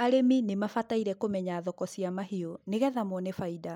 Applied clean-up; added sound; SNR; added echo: none; none; none; none.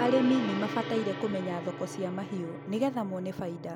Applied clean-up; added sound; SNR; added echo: none; Gong; 6 dB; none.